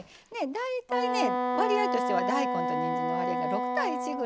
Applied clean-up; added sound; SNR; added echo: none; Wind instrument, woodwind instrument; -2 dB; none.